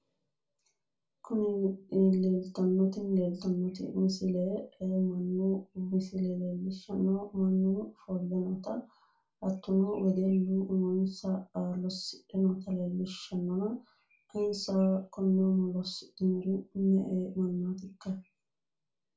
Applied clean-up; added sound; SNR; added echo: none; none; none; reverberation time 0.2 s.